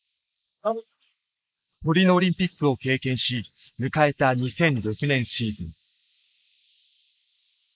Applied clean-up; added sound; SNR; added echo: neural mask model Resemble Enhance denoiser.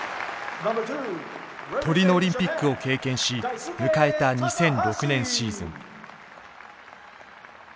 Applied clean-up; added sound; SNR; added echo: none; none; none; none.